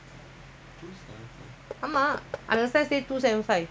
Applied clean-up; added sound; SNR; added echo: none; Knock / Wood; 15 dB; none.